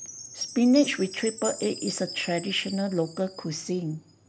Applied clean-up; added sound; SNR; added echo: none; Chime; 12 dB; none.